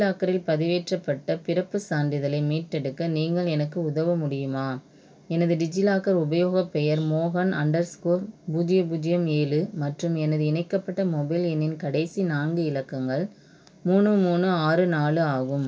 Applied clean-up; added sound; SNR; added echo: none; none; none; none.